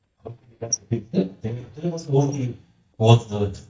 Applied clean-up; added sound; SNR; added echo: neural mask model DeepFilterNet 3.